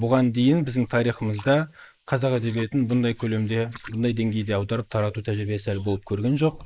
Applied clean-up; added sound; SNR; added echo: neural mask model Resemble Enhance denoiser.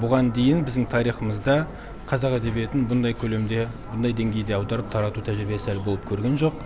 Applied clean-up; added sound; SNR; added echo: none; none; none; none.